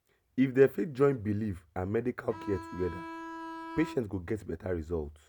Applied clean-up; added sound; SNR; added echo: none; Bowed string instrument; 11 dB; none.